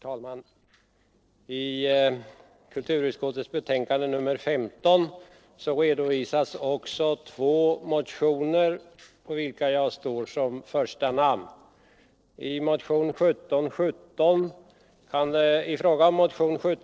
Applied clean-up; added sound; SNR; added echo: neural separator model SepFormer DNS4.